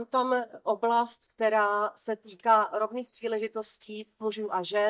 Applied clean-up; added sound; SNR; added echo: neural mask model DeepFilterNet 3.